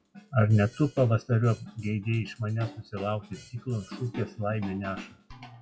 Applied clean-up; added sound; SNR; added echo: classical method log-MMSE.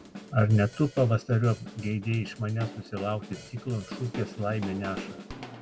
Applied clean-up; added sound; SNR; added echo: none; Drum kit; 13 dB; none.